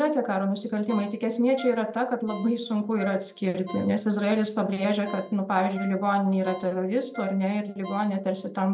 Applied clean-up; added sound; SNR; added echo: none; Ringtone; 19 dB; none.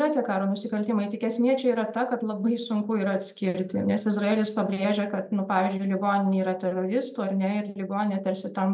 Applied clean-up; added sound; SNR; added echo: none; none; none; none.